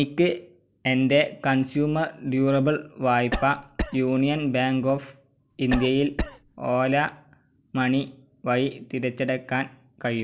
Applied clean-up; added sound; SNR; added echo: none; Cough; 7 dB; none.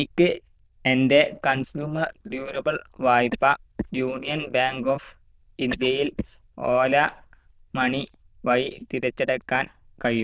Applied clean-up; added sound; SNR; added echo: neural diffusion model UNIVERSE++.